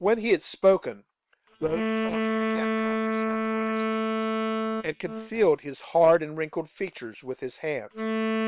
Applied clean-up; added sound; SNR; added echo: neural separator model SepFormer WHAM!.